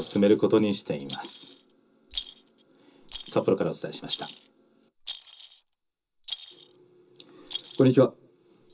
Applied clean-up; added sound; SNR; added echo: none; Rattle; 16 dB; reverberation time 0.2 s.